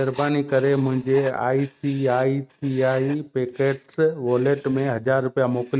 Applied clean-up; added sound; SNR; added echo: neural mask model RNNoise.